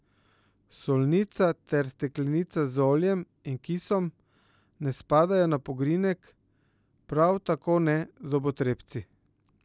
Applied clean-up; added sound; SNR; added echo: none; none; none; none.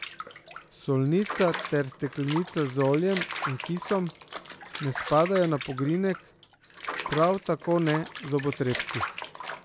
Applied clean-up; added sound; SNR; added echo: none; Bathtub (filling or washing) / Water; 9 dB; none.